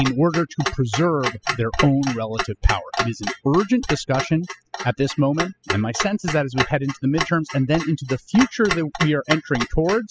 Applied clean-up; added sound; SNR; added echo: classical method spectral subtraction.